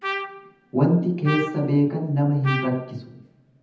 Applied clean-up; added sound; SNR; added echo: none; Trumpet; 10 dB; reverberation time 0.8 s.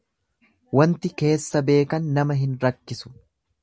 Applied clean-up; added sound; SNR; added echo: none; none; none; none.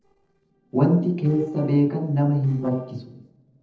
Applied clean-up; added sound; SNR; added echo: neural separator model SepFormer DNS4.